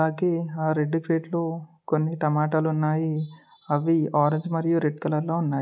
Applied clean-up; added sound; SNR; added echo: none; none; none; none.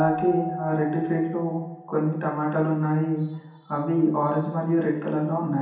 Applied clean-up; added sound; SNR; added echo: none; Keyboard (musical); 14 dB; reverberation time 0.9 s.